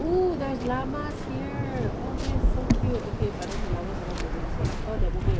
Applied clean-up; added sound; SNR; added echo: none; Waves, surf; -5 dB; none.